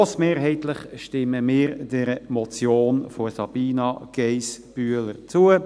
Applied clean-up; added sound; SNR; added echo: none; none; none; none.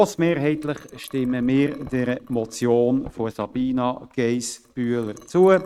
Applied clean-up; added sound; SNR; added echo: neural mask model RNNoise.